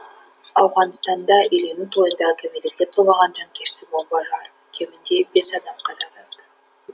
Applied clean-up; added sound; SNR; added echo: none; none; none; none.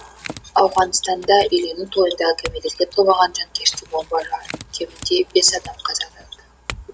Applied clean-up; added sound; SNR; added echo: none; Chink, clink / Domestic sounds, home sounds; 18 dB; none.